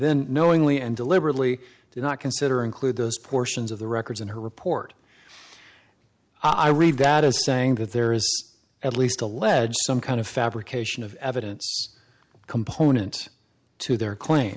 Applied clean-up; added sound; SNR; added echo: none; none; none; none.